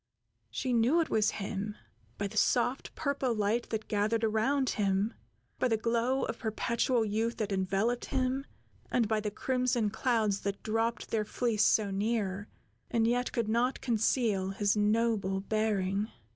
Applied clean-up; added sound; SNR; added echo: none; Gunshot, gunfire; 8 dB; none.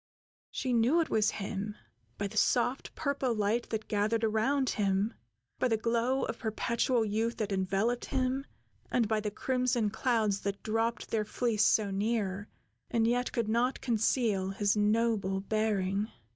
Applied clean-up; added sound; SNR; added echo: neural mask model DeepFilterNet 3.